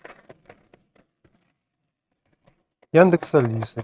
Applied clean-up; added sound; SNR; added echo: neural mask model RNNoise.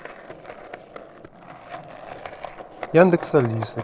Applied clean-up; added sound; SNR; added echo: none; Skateboard; 13 dB; none.